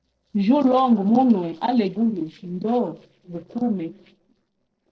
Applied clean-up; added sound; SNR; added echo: neural separator model SepFormer DNS4.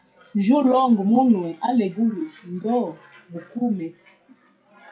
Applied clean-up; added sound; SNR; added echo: classical method WPE with log-MMSE.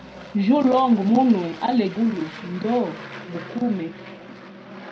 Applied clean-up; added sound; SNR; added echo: none; Aircraft; 17 dB; reverberation time 0.3 s.